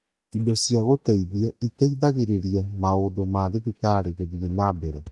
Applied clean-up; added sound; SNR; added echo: neural mask model DeepFilterNet 3.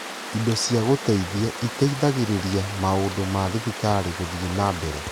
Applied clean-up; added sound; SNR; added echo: none; Water; 10 dB; none.